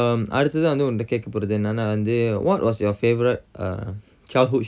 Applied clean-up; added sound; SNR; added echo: none; none; none; none.